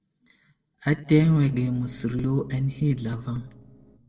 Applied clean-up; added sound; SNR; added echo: neural separator model SepFormer DNS4.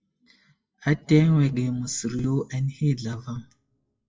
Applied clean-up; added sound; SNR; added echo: classical method WPE with log-MMSE.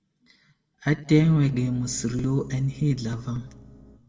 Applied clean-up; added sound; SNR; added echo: none; Piano; 19 dB; reverberation time 1.0 s.